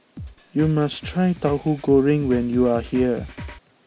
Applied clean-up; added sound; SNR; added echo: none; Drum kit; 15 dB; none.